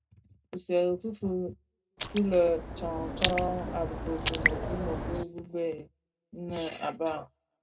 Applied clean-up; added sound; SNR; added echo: none; Raindrop; -1 dB; reverberation time 0.2 s.